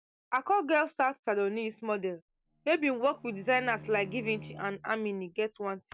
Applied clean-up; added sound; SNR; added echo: none; Bowed string instrument; 18 dB; none.